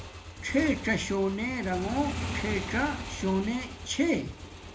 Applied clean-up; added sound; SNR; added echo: none; Motorcycle / Engine; 8 dB; reverberation time 0.3 s.